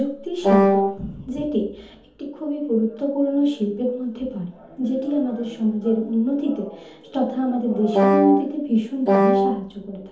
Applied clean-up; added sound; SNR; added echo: none; Wind instrument, woodwind instrument; -5 dB; reverberation time 0.6 s.